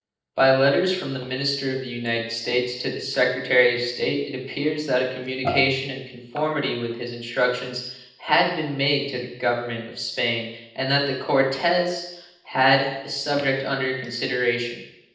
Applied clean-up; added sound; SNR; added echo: neural separator model SepFormer DNS4.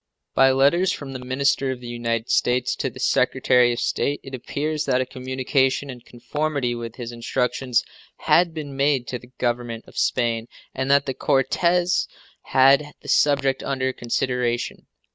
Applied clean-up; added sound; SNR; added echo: none; none; none; none.